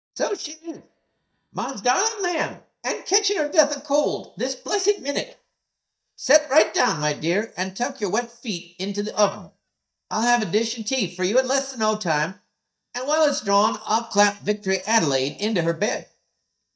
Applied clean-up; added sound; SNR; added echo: neural mask model DeepFilterNet 3.